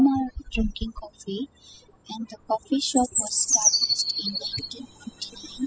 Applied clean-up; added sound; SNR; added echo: classical method spectral subtraction.